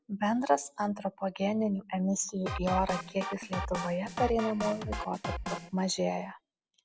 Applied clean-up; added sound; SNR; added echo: none; Drum kit; 6 dB; none.